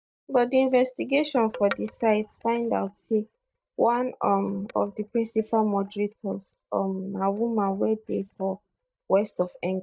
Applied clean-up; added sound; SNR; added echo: neural mask model DeepFilterNet 3.